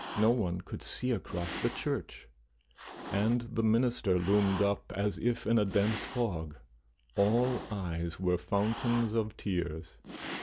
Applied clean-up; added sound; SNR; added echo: none; Cat; 14 dB; none.